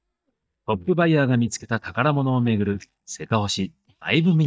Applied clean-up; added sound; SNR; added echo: neural mask model DeepFilterNet 3.